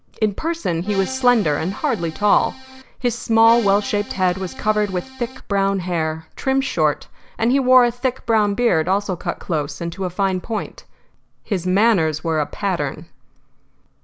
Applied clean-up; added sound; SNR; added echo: none; Accordion; 16 dB; none.